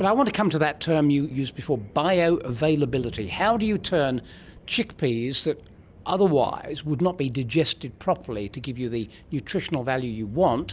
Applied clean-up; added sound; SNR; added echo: none; none; none; none.